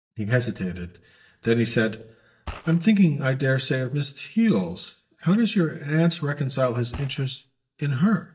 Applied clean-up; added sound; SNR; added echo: neural mask model DeepFilterNet 3.